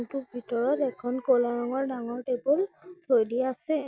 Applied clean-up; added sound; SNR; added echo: none; none; none; none.